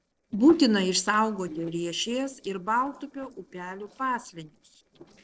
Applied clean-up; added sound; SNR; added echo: neural separator model SepFormer DNS4.